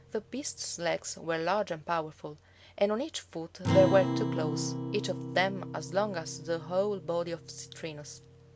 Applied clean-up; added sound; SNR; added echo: none; Acoustic guitar; 5 dB; none.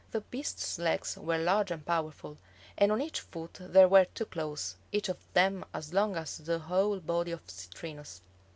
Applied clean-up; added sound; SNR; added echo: none; none; none; none.